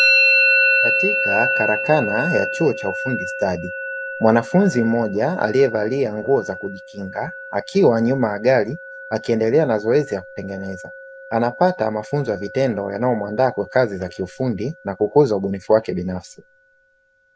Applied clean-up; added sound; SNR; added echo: none; Musical instrument; 4 dB; none.